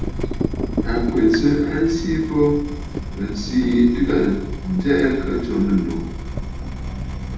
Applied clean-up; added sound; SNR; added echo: none; Drip / Water tap, faucet; 6 dB; reverberation time 0.9 s.